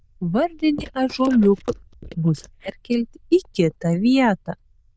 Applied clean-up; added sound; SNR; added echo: neural diffusion model UNIVERSE++.